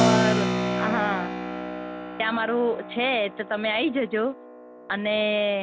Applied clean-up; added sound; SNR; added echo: none; Keyboard (musical); 2 dB; none.